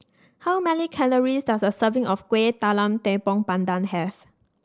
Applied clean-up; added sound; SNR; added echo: none; none; none; none.